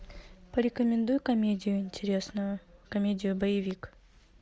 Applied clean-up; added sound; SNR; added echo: none; none; none; none.